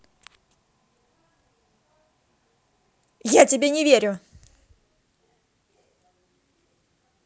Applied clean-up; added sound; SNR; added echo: none; none; none; none.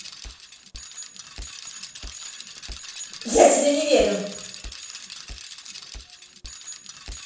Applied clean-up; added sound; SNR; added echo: none; Bicycle; 12 dB; reverberation time 0.7 s.